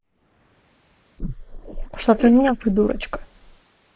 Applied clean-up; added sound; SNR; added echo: neural mask model Resemble Enhance denoiser.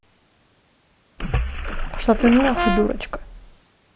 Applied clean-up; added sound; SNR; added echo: none; Brass instrument + Splash, splatter; 1 dB; none.